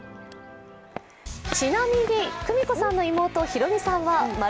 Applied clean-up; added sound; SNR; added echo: none; Walk, footsteps; 19 dB; none.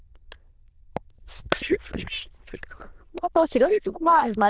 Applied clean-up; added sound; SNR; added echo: neural diffusion model UNIVERSE++.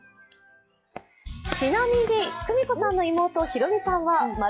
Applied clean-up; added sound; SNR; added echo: classical method log-MMSE.